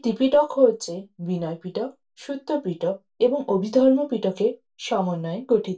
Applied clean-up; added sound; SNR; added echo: none; none; none; reverberation time 0.2 s.